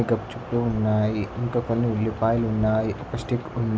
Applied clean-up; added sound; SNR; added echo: none; none; none; none.